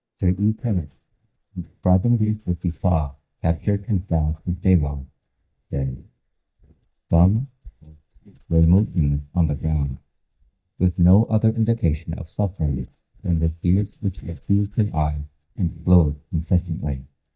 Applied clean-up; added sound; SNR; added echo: neural mask model DeepFilterNet 3.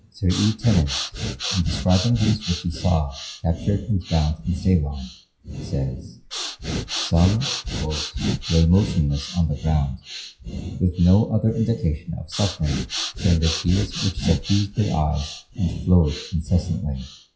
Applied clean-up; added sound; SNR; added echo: classical method WPE with log-MMSE.